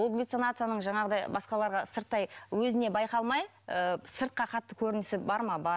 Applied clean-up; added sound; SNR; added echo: none; none; none; none.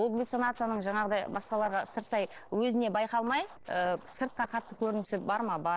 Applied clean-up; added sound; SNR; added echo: neural separator model SepFormer DNS4.